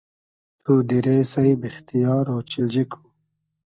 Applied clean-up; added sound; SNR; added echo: neural mask model DeepFilterNet 3.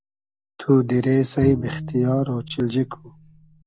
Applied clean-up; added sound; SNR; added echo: none; Bowed string instrument; 11 dB; none.